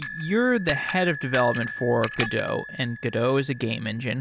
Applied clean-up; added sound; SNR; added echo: none; Bell; -3 dB; none.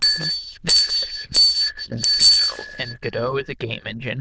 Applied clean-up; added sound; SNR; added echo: neural diffusion model UNIVERSE++.